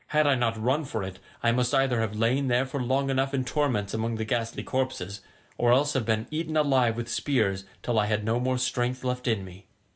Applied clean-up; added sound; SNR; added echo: none; none; none; none.